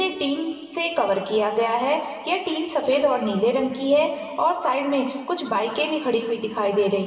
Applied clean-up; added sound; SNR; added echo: none; none; none; reverberation time 2.1 s.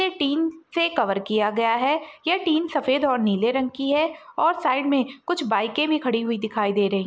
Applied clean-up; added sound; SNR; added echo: none; none; none; none.